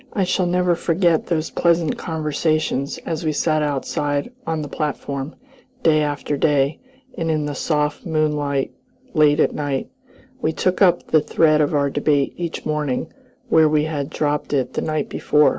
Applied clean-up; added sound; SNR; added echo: none; none; none; none.